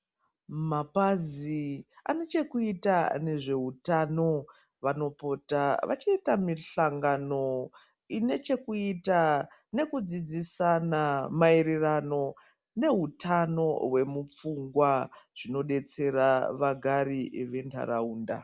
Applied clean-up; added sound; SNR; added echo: none; none; none; none.